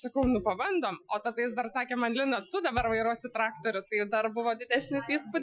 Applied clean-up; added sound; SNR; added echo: classical method Wiener filter.